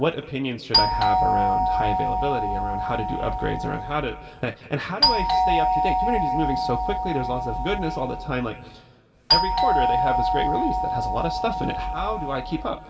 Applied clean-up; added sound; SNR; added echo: none; Doorbell; -4 dB; reverberation time 2.8 s.